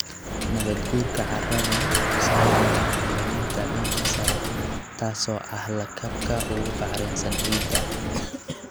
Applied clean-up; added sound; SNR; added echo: none; Coin (dropping) + Car passing by; -4 dB; none.